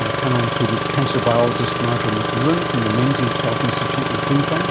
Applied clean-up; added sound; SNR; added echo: none; Engine starting; 0 dB; none.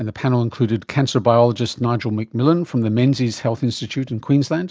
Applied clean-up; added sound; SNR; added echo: none; none; none; none.